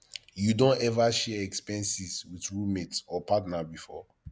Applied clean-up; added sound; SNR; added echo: none; none; none; none.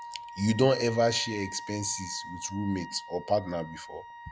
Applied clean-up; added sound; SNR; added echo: none; Wind instrument, woodwind instrument; 13 dB; none.